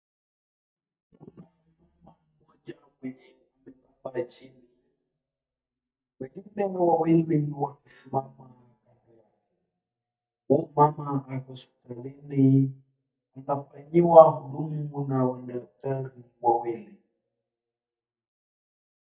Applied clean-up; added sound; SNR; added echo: neural mask model DeepFilterNet 3.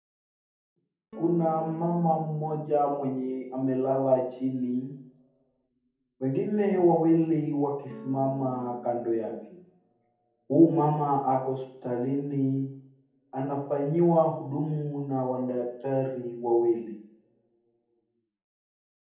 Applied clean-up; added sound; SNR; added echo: none; Electric guitar / Strum; 17 dB; reverberation time 0.7 s.